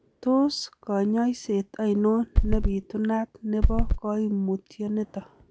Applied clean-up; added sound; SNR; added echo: none; Run; -5 dB; none.